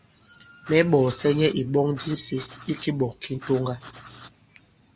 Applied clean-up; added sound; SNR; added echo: none; Writing; 20 dB; none.